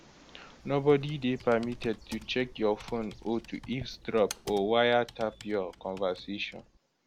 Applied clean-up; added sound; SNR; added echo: none; Computer keyboard + Bird; 19 dB; none.